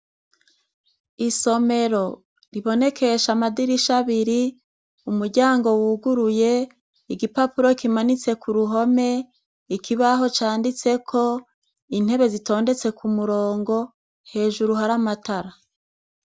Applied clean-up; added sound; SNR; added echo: none; none; none; none.